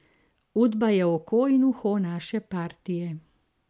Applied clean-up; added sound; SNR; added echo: none; none; none; none.